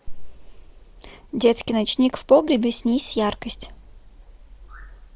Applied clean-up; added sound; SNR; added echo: none; none; none; none.